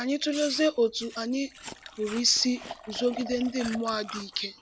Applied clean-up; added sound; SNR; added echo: none; Chewing, mastication + Liquid; 14 dB; none.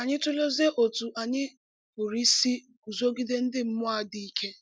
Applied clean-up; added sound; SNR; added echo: none; none; none; none.